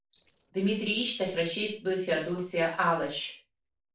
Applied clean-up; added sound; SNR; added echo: neural separator model SepFormer DNS4.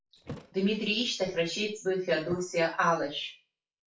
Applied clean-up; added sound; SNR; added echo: classical method WPE with log-MMSE.